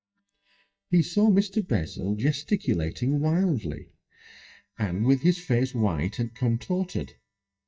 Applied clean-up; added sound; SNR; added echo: neural mask model DeepFilterNet 3.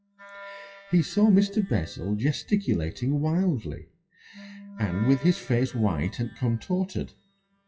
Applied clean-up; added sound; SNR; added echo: classical method WPE with log-MMSE.